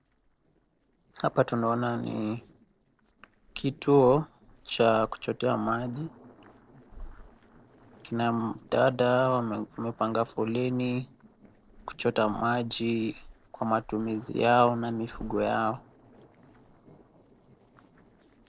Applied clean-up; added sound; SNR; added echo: neural separator model SepFormer DNS4.